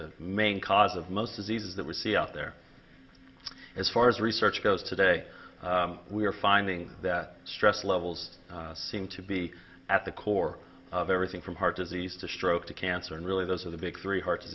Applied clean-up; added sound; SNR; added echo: none; none; none; reverberation time 1.0 s.